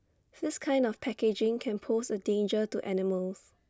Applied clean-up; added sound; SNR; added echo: none; none; none; none.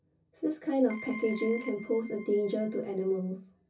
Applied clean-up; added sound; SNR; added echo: none; Keyboard (musical); 15 dB; reverberation time 0.3 s.